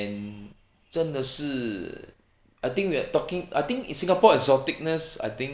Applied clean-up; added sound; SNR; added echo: none; none; none; none.